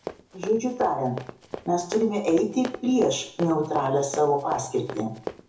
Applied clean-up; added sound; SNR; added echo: none; Run; 13 dB; reverberation time 0.6 s.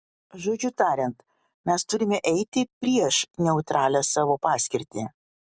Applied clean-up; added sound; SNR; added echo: none; none; none; none.